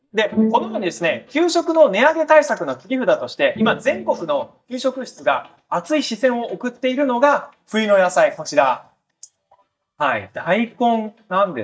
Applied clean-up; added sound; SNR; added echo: neural mask model DeepFilterNet 3.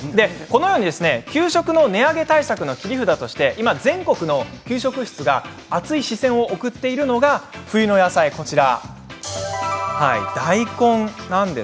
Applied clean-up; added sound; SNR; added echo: none; none; none; none.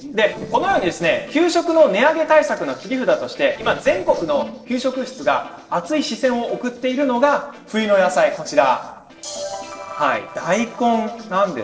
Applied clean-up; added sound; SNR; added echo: neural separator model SepFormer DNS4.